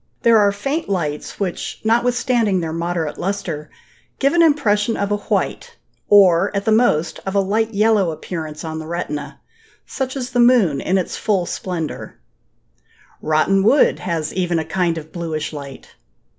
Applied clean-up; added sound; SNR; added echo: none; none; none; none.